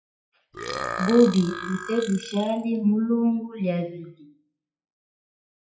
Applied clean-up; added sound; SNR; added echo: classical method WPE with log-MMSE.